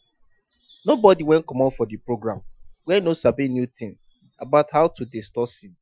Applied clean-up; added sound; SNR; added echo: classical method Wiener filter.